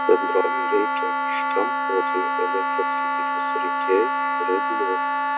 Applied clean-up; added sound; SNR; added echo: none; Wind instrument, woodwind instrument; -3 dB; none.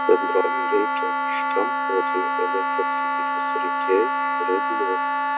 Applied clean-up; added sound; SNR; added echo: neural mask model RNNoise.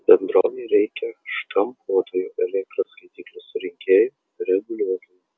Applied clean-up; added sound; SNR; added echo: none; none; none; none.